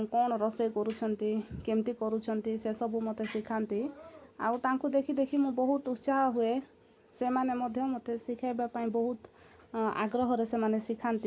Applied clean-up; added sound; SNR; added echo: none; none; none; none.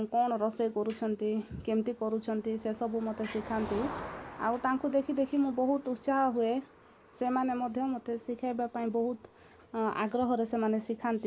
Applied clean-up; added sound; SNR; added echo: none; Motor vehicle (road); 18 dB; none.